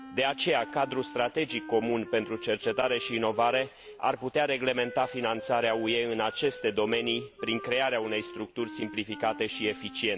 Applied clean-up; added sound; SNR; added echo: none; Wind instrument, woodwind instrument; 15 dB; none.